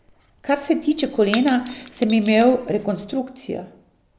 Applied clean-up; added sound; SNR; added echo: none; Shatter / Crushing; 18 dB; none.